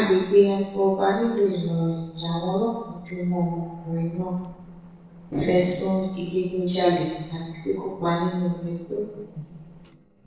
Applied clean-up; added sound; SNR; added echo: neural separator model SepFormer DNS4.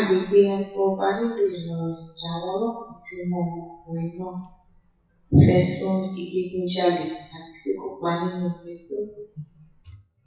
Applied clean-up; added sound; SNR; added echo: classical method WPE with log-MMSE.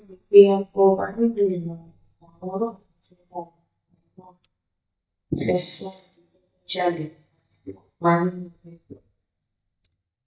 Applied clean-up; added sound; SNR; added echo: neural mask model DeepFilterNet 3.